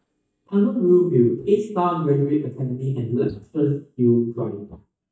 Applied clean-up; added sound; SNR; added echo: neural mask model DeepFilterNet 3.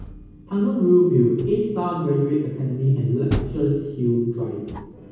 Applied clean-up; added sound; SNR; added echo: none; Door; 13 dB; reverberation time 1.2 s.